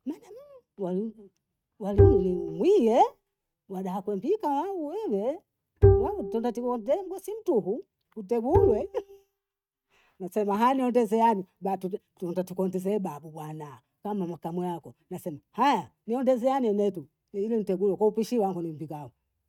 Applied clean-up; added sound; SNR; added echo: neural mask model RNNoise.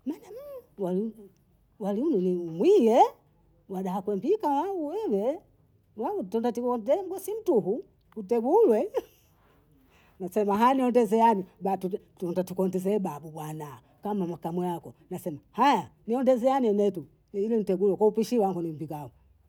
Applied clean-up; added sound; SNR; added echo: none; none; none; none.